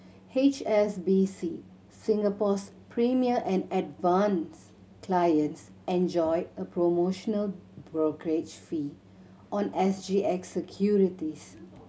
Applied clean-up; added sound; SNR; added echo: none; none; none; none.